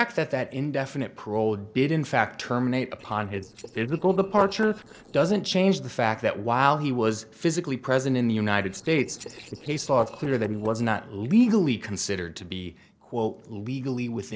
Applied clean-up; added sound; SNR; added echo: neural separator model SepFormer DNS4.